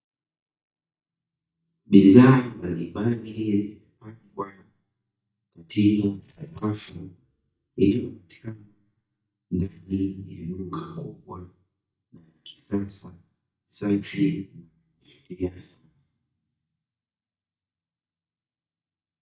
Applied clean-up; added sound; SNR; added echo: neural mask model DeepFilterNet 3.